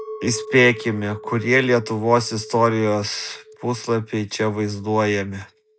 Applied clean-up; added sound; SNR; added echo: none; Chink, clink; 17 dB; none.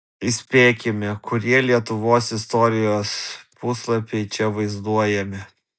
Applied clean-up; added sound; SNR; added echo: none; none; none; none.